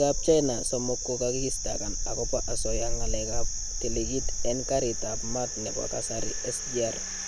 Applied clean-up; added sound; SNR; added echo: none; Engine; 2 dB; none.